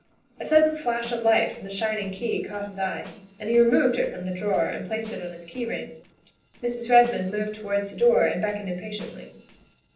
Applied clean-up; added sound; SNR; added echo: neural separator model SepFormer DNS4.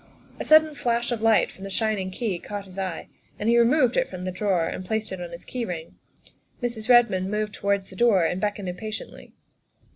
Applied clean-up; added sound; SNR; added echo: none; none; none; none.